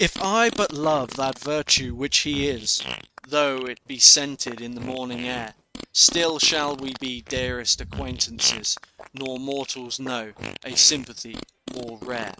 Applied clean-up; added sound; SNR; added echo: neural mask model RNNoise.